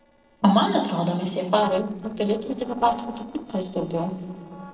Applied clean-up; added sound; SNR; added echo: neural separator model SepFormer DNS4.